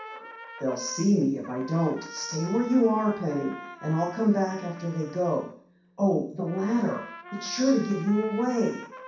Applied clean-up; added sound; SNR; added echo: none; Trumpet; 16 dB; reverberation time 0.6 s.